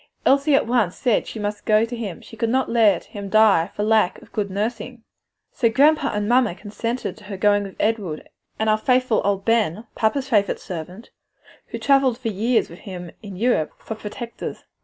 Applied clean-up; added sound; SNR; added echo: none; none; none; none.